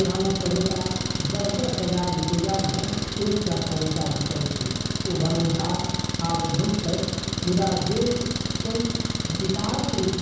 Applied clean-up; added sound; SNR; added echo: none; Engine; 1 dB; reverberation time 0.9 s.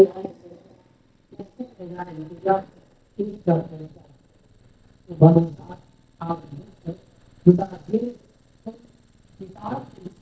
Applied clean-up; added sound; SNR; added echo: neural mask model DeepFilterNet 3.